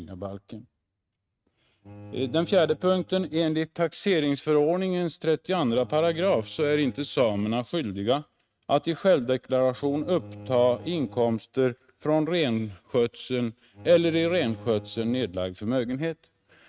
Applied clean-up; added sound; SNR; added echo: neural mask model RNNoise.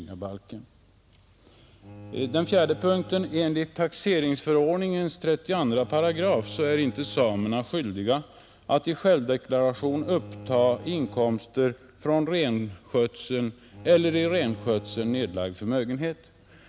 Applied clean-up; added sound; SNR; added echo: none; Bowed string instrument; 19 dB; none.